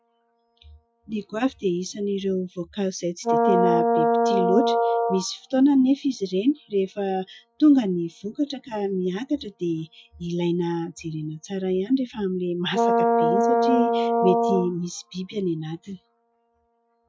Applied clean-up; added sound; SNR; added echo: classical method Wiener filter.